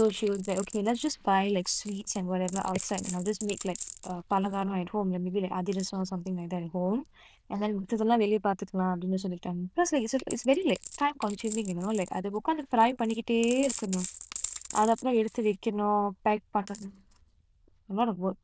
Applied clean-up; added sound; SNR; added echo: neural diffusion model UNIVERSE++.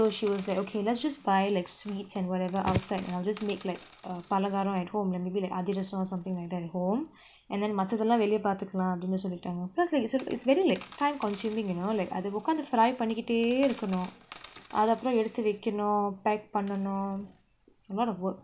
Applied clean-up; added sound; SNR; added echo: none; Coin (dropping); 14 dB; none.